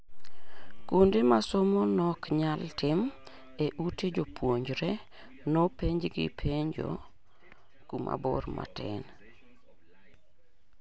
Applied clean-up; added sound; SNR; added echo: none; none; none; none.